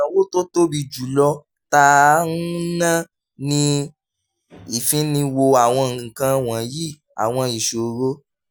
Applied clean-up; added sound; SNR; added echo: none; none; none; none.